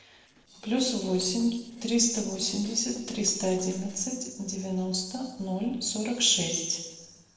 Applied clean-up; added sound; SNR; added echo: neural separator model SepFormer DNS4.